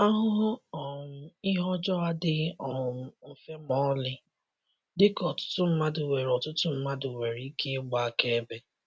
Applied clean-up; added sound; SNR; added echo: none; none; none; none.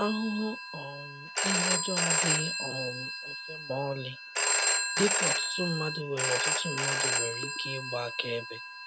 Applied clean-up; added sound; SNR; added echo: none; Telephone; -4 dB; none.